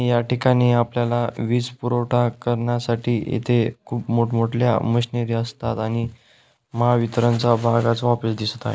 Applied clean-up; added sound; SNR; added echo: none; none; none; none.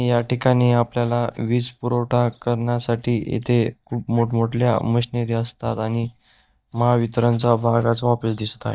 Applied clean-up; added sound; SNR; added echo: neural mask model DeepFilterNet 3.